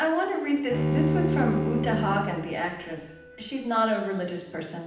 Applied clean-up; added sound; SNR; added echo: none; Bowed string instrument; 1 dB; reverberation time 0.9 s.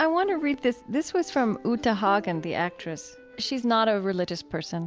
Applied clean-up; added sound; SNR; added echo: none; none; none; none.